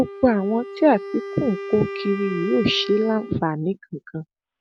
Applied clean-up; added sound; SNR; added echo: none; Wind instrument, woodwind instrument; 11 dB; none.